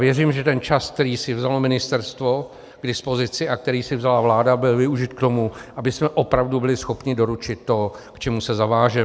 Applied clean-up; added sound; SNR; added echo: none; none; none; none.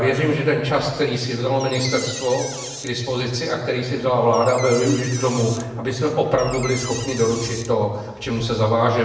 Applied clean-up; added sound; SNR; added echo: none; Door; 12 dB; reverberation time 1.0 s.